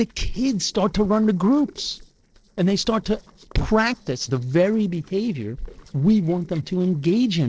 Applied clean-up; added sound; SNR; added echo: neural separator model SepFormer DNS4.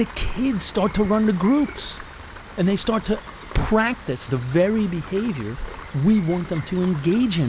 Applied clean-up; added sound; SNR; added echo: none; Rain; 15 dB; none.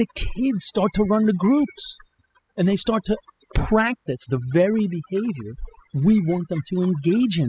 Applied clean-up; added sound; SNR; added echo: classical method spectral subtraction.